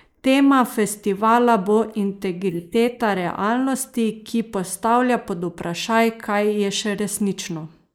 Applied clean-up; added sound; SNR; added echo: neural mask model Resemble Enhance denoiser.